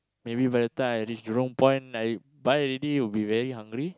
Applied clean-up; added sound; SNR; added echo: none; none; none; none.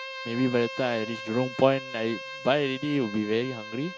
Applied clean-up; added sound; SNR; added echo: none; Bowed string instrument; 11 dB; none.